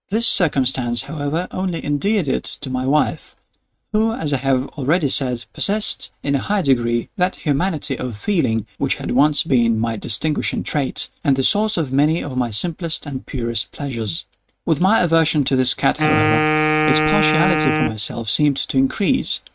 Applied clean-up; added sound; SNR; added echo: neural mask model RNNoise.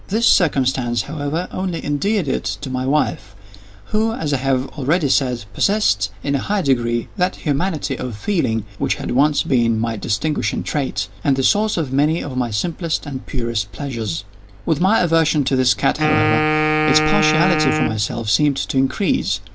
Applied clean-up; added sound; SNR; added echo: none; Wind instrument, woodwind instrument; 1 dB; none.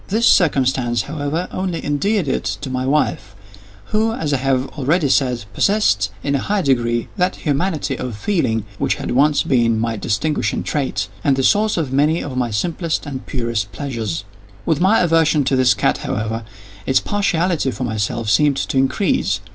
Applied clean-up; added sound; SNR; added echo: none; none; none; none.